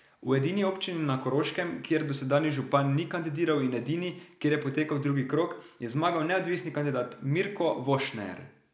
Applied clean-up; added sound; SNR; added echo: none; none; none; none.